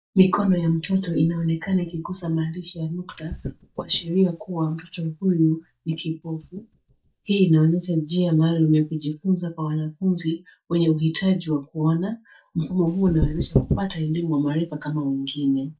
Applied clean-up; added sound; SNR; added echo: neural mask model DeepFilterNet 3.